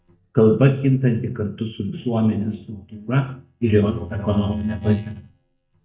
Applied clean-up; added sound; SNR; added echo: neural mask model DeepFilterNet 3.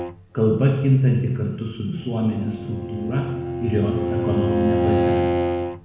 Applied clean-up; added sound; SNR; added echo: none; Bowed string instrument; 3 dB; reverberation time 1.0 s.